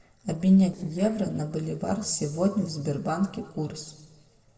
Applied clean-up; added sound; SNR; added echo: neural separator model SepFormer DNS4.